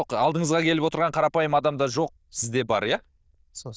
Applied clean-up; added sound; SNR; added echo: neural diffusion model UNIVERSE++.